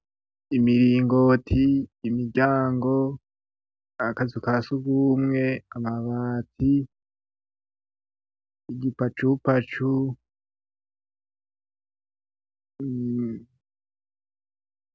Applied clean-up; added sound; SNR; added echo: none; none; none; none.